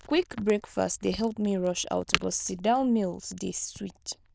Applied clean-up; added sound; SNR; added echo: neural diffusion model UNIVERSE++.